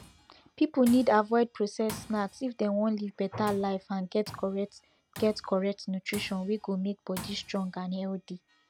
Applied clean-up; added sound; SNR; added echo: none; Tools; 19 dB; none.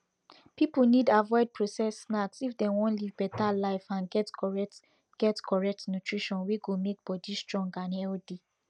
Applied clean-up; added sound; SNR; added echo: none; none; none; none.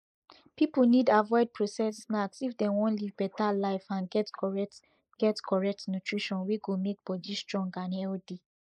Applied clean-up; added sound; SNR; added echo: neural mask model Resemble Enhance denoiser.